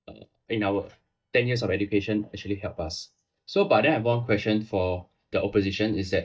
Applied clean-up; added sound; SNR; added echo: neural mask model DeepFilterNet 3.